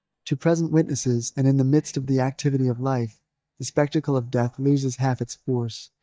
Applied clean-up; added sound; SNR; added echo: neural mask model DeepFilterNet 3.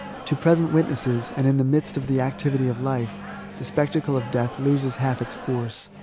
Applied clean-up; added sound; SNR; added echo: none; Microwave oven; 14 dB; none.